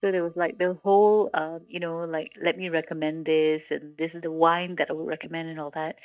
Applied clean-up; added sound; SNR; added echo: neural mask model DeepFilterNet 3.